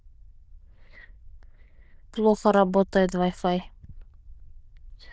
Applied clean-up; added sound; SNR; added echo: neural diffusion model UNIVERSE++.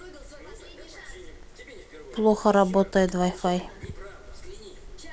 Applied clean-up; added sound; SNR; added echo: none; Bird; 16 dB; none.